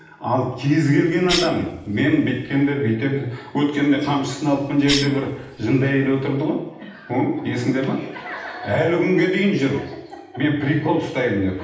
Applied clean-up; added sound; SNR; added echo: none; Cough; 12 dB; reverberation time 0.8 s.